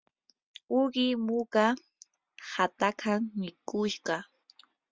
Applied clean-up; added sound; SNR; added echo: none; none; none; none.